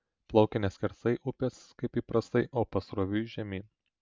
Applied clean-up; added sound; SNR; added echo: none; none; none; none.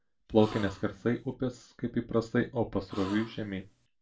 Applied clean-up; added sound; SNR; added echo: none; Gasp; 16 dB; reverberation time 0.2 s.